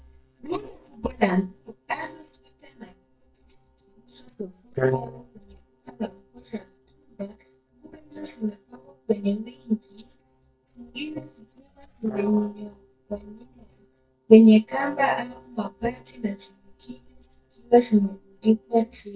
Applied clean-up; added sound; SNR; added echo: neural mask model DeepFilterNet 3.